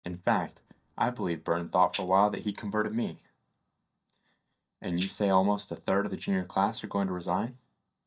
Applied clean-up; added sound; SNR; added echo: neural mask model DeepFilterNet 3.